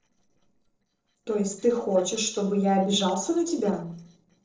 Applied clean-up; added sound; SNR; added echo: neural separator model SepFormer DNS4.